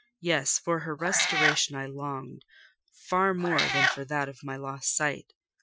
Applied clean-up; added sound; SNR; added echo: classical method Wiener filter.